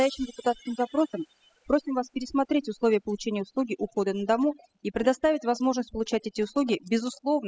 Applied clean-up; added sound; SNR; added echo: classical method spectral subtraction.